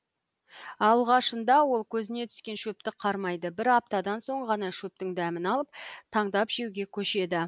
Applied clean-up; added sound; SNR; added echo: none; none; none; none.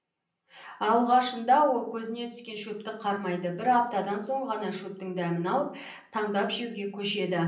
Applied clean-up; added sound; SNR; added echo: none; none; none; reverberation time 0.6 s.